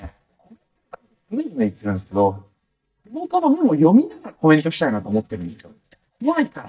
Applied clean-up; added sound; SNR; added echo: neural mask model DeepFilterNet 3.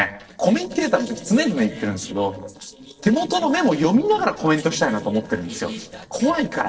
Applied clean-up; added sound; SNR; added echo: neural separator model SepFormer DNS4.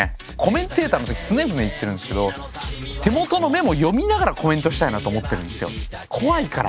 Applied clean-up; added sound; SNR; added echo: none; none; none; none.